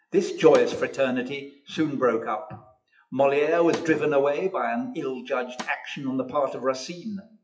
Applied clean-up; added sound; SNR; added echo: classical method WPE with log-MMSE.